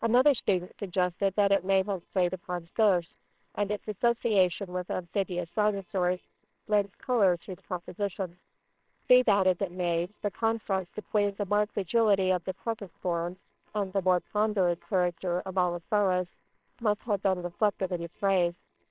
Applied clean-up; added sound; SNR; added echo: neural separator model SepFormer WHAMR!.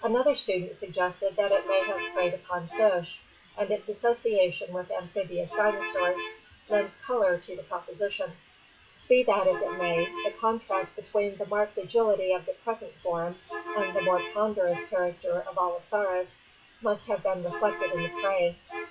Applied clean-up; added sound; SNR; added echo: classical method WPE with log-MMSE.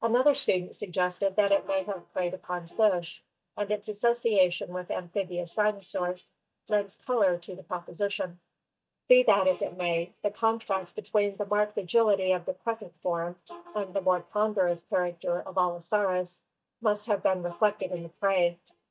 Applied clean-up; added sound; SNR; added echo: neural mask model DeepFilterNet 3.